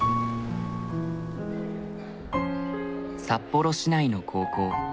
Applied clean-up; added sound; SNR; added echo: none; Explosion; 19 dB; none.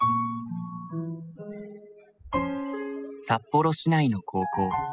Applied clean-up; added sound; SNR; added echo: classical method spectral subtraction.